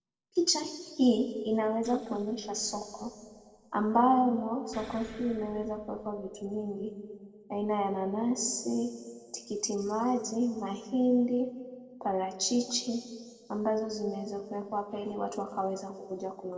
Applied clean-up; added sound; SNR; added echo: neural separator model SepFormer DNS4.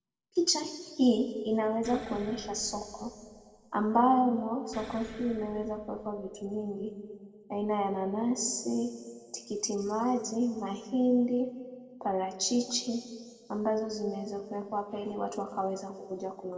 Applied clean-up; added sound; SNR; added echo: none; Explosion; 19 dB; reverberation time 1.7 s.